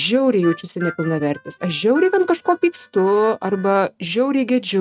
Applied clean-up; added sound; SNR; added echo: neural mask model RNNoise.